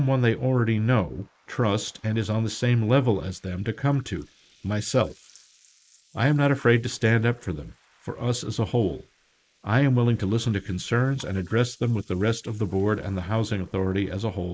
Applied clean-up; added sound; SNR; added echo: neural mask model Resemble Enhance denoiser.